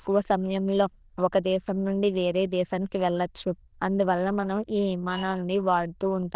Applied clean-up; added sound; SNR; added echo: neural diffusion model UNIVERSE++.